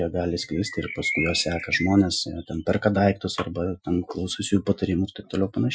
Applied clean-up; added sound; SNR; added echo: classical method Wiener filter.